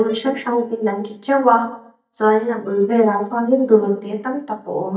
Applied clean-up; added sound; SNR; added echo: neural mask model DeepFilterNet 3.